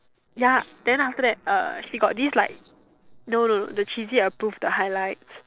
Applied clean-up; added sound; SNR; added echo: neural separator model SepFormer DNS4.